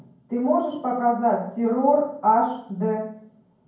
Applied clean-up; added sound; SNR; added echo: none; none; none; reverberation time 0.9 s.